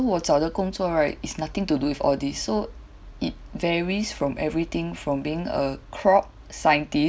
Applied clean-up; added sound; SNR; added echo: none; none; none; none.